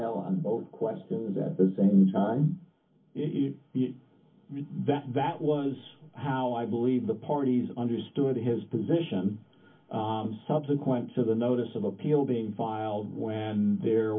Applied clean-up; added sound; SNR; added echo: none; none; none; reverberation time 0.3 s.